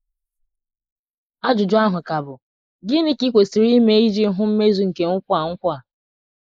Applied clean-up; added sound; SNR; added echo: neural mask model Resemble Enhance denoiser.